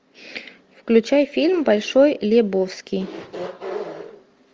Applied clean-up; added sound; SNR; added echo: none; none; none; none.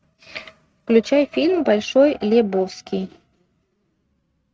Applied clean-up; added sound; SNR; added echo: neural mask model RNNoise.